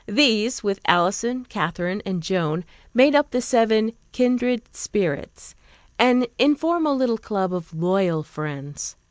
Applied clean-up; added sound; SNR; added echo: none; none; none; none.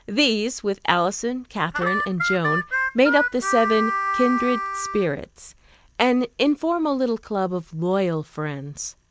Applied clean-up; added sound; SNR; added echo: none; Harmonica; 2 dB; none.